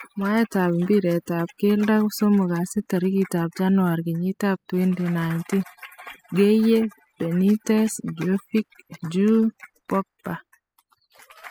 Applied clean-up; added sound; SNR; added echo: classical method spectral subtraction.